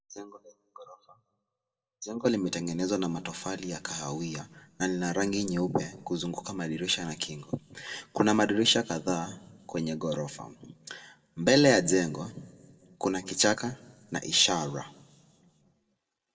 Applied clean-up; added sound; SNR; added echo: none; none; none; reverberation time 0.9 s.